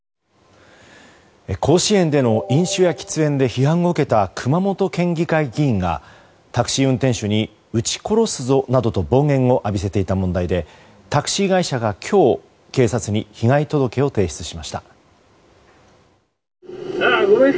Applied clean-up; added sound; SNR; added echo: none; none; none; none.